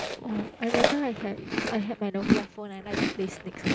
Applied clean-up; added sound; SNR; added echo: none; Chewing, mastication; -2 dB; none.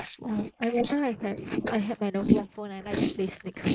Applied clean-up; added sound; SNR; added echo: neural mask model Resemble Enhance denoiser.